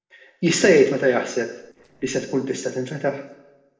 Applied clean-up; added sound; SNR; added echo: neural separator model SepFormer DNS4.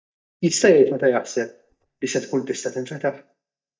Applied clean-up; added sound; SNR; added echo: neural mask model DeepFilterNet 3.